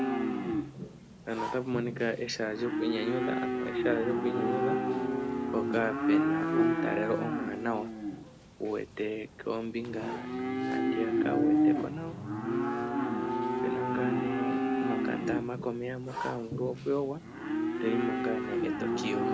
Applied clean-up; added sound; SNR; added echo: none; Livestock, farm animals, working animals; -4 dB; none.